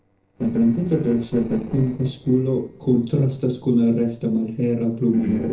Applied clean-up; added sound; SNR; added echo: neural separator model SepFormer DNS4.